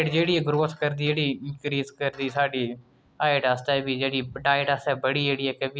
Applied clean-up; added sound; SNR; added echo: none; none; none; none.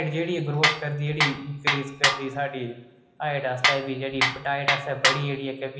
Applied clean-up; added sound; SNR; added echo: none; Tools; -3 dB; reverberation time 1.0 s.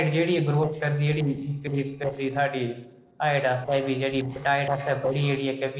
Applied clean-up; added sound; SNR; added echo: neural separator model SepFormer DNS4.